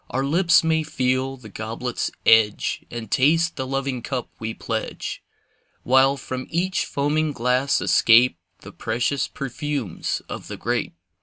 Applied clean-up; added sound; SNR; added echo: none; none; none; none.